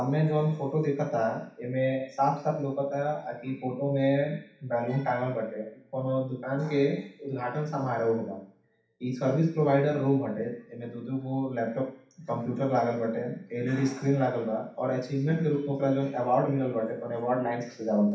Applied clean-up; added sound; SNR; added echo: none; none; none; reverberation time 0.7 s.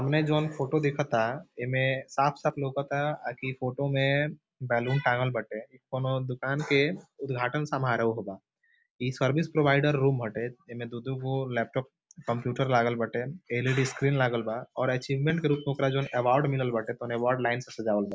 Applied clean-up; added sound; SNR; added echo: none; none; none; none.